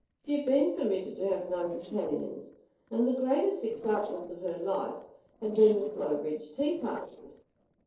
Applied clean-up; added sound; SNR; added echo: neural separator model SepFormer DNS4.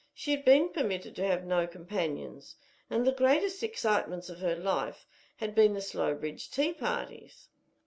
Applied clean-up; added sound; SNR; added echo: none; none; none; none.